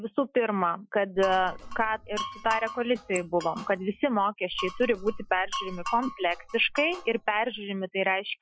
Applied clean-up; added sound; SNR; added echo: classical method Wiener filter.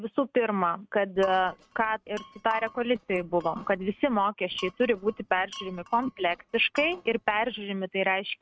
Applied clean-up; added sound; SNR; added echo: neural mask model RNNoise.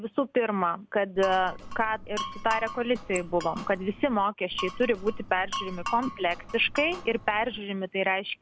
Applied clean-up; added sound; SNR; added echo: none; Glass; 10 dB; none.